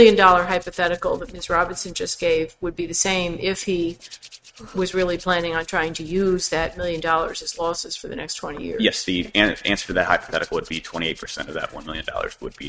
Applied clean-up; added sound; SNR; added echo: neural mask model RNNoise.